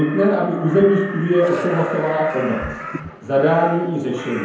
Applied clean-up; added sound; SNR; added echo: none; Crow; 12 dB; reverberation time 0.9 s.